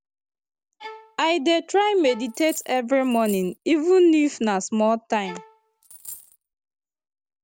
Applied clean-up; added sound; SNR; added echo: none; Coin (dropping) + Bowed string instrument; 19 dB; none.